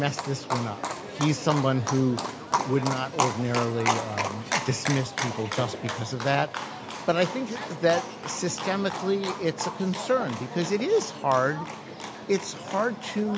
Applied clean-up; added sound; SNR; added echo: none; Livestock, farm animals, working animals; 5 dB; none.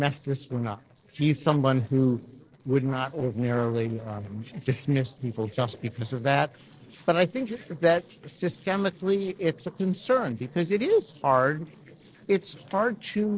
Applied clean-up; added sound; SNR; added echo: neural separator model SepFormer DNS4.